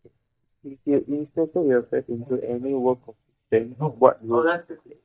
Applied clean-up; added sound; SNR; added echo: neural mask model DeepFilterNet 3.